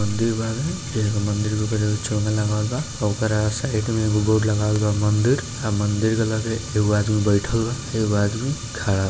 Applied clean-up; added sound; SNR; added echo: none; Fire; 10 dB; none.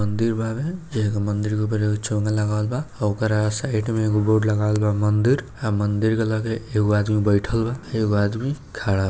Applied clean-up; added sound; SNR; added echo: none; none; none; none.